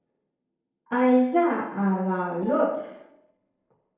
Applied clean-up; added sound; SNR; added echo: neural separator model SepFormer DNS4.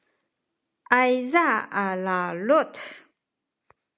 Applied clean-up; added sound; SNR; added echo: none; none; none; none.